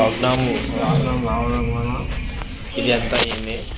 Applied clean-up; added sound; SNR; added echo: none; Wind; 12 dB; none.